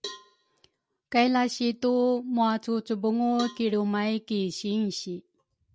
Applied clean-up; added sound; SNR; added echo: none; Cowbell; 20 dB; none.